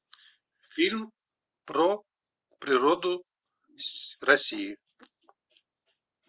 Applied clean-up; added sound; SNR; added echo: none; none; none; none.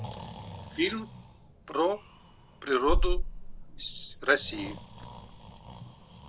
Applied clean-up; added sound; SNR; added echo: none; Breathing; 1 dB; none.